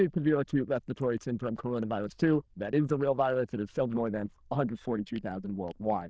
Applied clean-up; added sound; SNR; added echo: neural diffusion model UNIVERSE++.